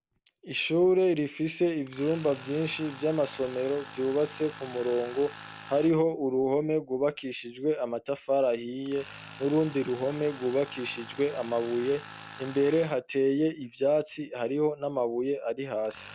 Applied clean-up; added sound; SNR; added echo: none; Tools; 18 dB; none.